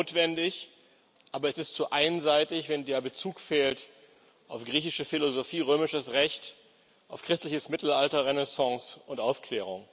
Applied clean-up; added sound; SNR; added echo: none; none; none; none.